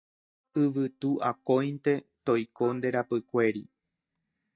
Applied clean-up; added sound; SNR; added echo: neural mask model DeepFilterNet 3.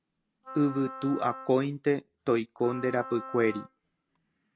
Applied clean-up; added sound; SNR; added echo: none; Wind instrument, woodwind instrument; 15 dB; none.